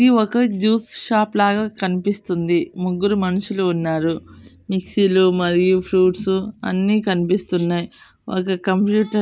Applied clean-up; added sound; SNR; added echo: none; none; none; none.